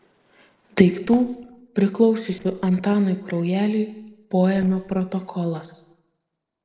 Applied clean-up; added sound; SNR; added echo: neural separator model SepFormer DNS4.